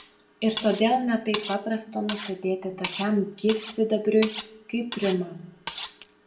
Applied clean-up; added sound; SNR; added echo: none; Cutlery, silverware; 6 dB; reverberation time 0.4 s.